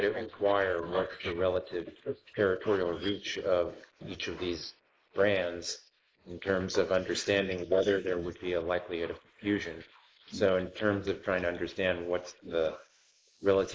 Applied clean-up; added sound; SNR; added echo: neural mask model Resemble Enhance denoiser.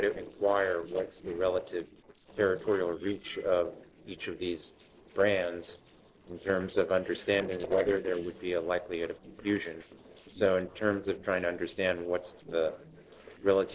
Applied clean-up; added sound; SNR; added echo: neural separator model SepFormer DNS4.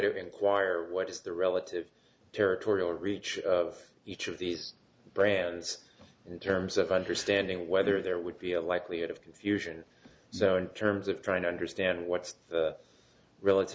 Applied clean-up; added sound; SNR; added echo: none; none; none; none.